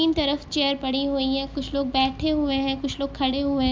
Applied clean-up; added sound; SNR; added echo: none; none; none; none.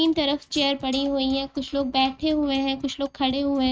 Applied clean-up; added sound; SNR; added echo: neural mask model RNNoise.